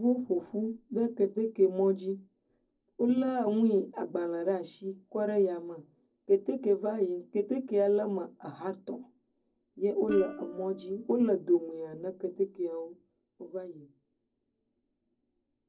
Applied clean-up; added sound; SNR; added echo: neural separator model SepFormer DNS4.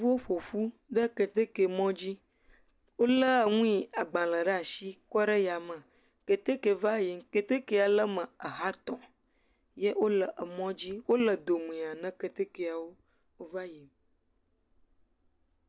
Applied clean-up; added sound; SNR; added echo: none; none; none; none.